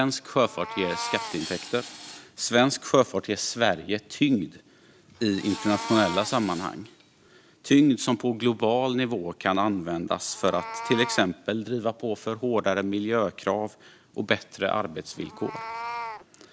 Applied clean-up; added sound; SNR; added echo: none; Tools + Meow; 14 dB; none.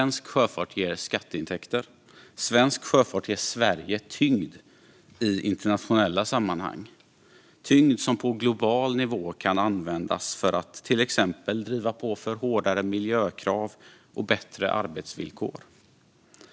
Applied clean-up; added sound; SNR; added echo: none; none; none; none.